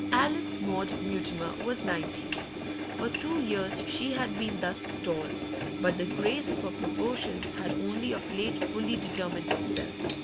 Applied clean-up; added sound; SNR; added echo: none; Engine; 1 dB; none.